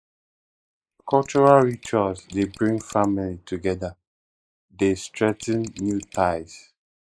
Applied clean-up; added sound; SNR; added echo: neural mask model Resemble Enhance denoiser.